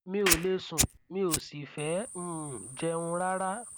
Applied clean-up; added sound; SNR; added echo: none; Fire + Clapping; 2 dB; none.